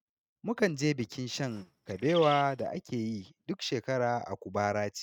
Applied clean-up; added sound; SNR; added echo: neural mask model RNNoise.